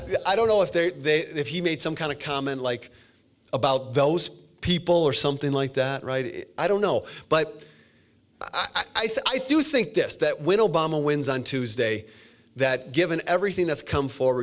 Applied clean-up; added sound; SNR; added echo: none; none; none; none.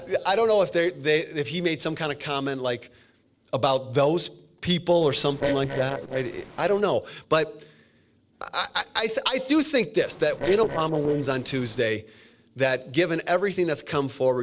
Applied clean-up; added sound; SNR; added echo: neural separator model SepFormer DNS4.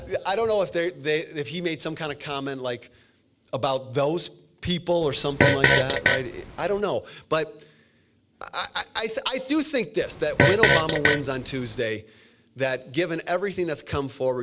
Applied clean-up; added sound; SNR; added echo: none; Fart; -4 dB; none.